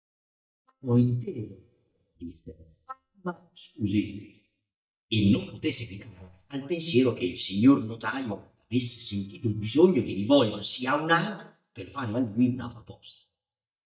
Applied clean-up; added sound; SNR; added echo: neural mask model DeepFilterNet 3.